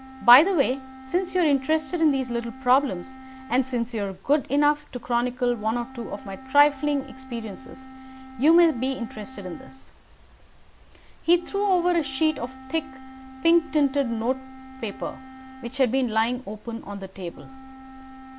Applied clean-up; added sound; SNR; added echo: none; Wind instrument, woodwind instrument; 18 dB; none.